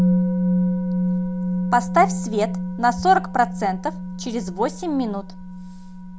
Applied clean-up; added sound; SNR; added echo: none; Musical instrument; 0 dB; none.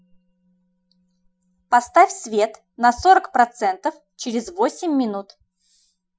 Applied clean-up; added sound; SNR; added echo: classical method Wiener filter.